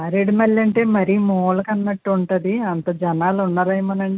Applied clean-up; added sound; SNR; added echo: none; none; none; none.